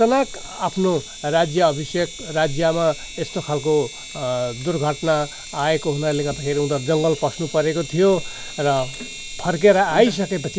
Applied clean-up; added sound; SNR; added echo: none; Chink, clink; 19 dB; none.